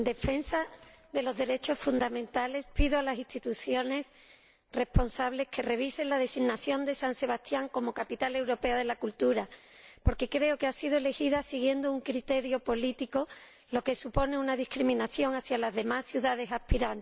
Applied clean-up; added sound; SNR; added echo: none; none; none; none.